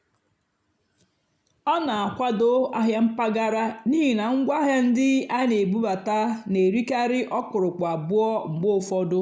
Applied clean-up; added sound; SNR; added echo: none; none; none; none.